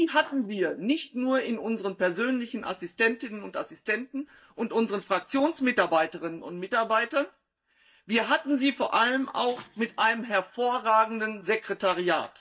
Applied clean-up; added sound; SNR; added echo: neural mask model DeepFilterNet 3.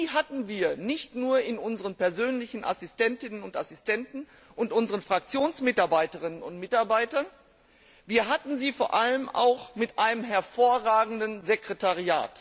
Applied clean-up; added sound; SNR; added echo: none; none; none; none.